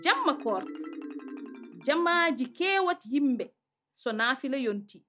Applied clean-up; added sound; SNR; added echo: none; Marimba, xylophone; 15 dB; none.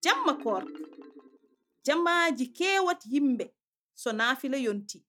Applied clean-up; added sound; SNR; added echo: neural mask model DeepFilterNet 3.